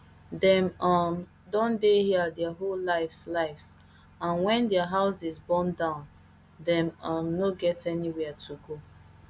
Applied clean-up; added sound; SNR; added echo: none; none; none; none.